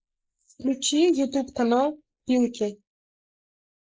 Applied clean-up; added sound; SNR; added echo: neural mask model Resemble Enhance denoiser.